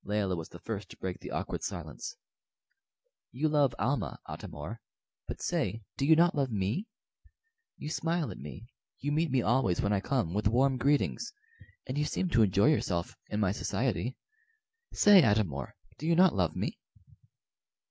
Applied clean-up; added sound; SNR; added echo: none; none; none; none.